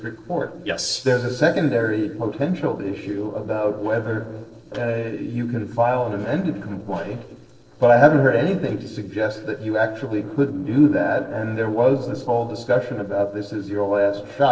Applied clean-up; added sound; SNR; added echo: neural separator model SepFormer DNS4.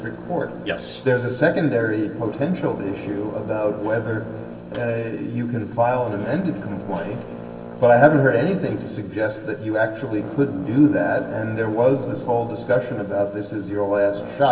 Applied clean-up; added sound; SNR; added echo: none; Brass instrument; 16 dB; reverberation time 1.9 s.